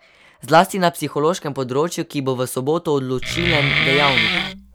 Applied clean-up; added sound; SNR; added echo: none; Wood; -1 dB; none.